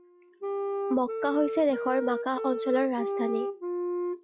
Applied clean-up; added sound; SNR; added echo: classical method log-MMSE.